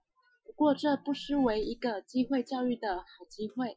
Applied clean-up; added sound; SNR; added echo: classical method Wiener filter.